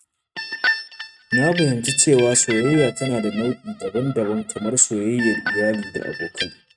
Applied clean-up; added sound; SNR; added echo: neural mask model RNNoise.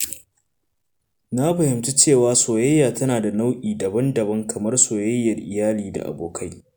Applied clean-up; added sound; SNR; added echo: none; none; none; none.